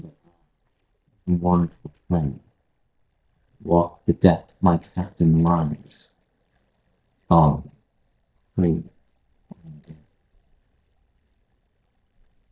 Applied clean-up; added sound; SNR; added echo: neural mask model DeepFilterNet 3.